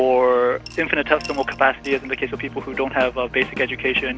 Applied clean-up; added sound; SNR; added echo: none; Coin (dropping) / Glass + Drum / Drum kit; 18 dB; none.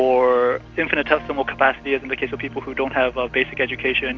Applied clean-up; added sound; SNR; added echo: none; none; none; none.